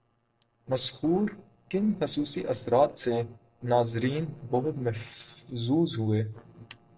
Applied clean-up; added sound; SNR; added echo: neural separator model SepFormer DNS4.